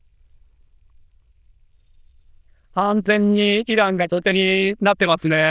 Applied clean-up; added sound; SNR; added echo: neural diffusion model UNIVERSE++.